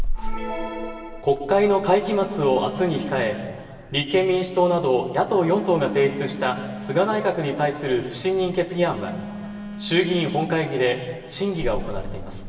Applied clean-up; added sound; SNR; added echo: none; Telephone; 10 dB; reverberation time 2.5 s.